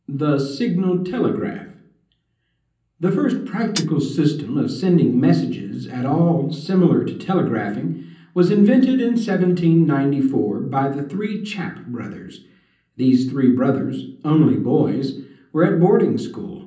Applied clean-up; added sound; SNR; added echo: none; Hi-hat; 15 dB; reverberation time 0.6 s.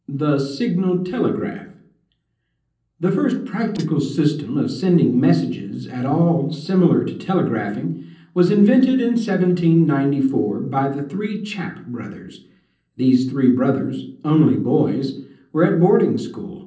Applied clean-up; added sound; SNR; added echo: neural separator model SepFormer DNS4.